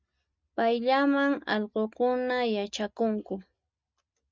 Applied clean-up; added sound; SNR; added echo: none; none; none; none.